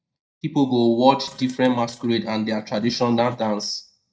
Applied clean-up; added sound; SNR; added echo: neural mask model DeepFilterNet 3.